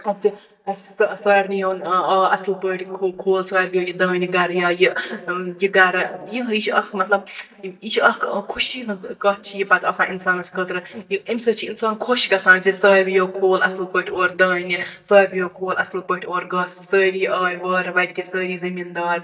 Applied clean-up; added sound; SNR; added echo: neural mask model DeepFilterNet 3.